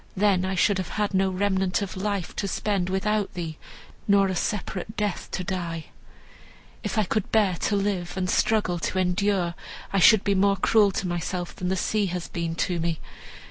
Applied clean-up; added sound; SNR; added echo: none; none; none; none.